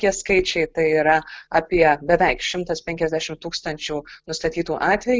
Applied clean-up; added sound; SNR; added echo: none; none; none; none.